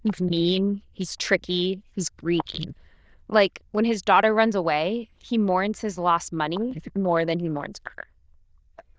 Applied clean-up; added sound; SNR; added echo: neural diffusion model UNIVERSE++.